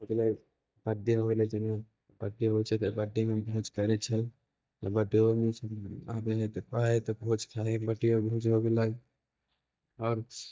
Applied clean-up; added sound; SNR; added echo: neural mask model DeepFilterNet 3.